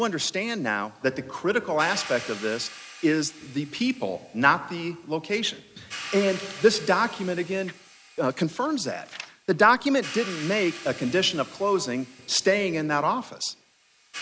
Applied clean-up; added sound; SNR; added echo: none; Hi-hat; 17 dB; none.